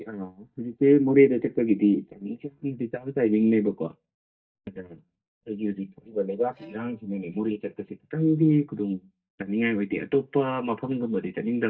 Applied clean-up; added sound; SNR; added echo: neural mask model DeepFilterNet 3.